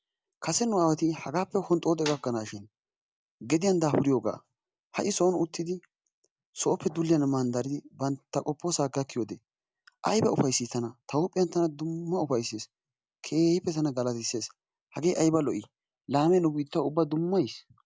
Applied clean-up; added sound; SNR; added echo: none; none; none; none.